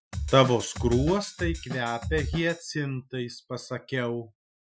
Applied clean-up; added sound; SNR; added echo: classical method Wiener filter.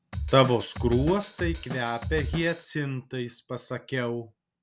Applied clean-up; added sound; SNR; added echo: none; Drum kit; 6 dB; none.